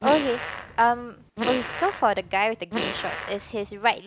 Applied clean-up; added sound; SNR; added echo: none; Fart; 7 dB; none.